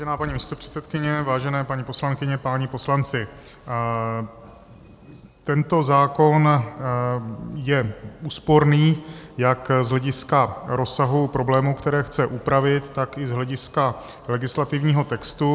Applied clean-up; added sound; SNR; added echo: none; none; none; none.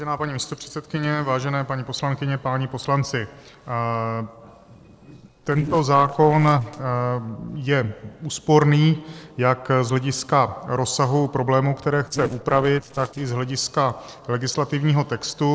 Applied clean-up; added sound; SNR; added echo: neural separator model SepFormer DNS4.